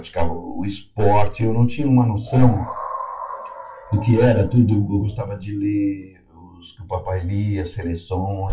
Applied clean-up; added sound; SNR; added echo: classical method WPE with log-MMSE.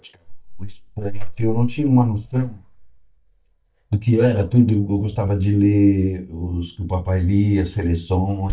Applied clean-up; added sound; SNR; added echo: neural mask model DeepFilterNet 3.